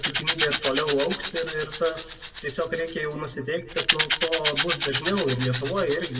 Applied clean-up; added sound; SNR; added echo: none; Rattle / Rattle (instrument); 2 dB; reverberation time 1.1 s.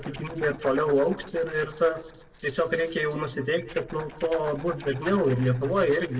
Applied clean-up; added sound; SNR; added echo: neural separator model SepFormer DNS4.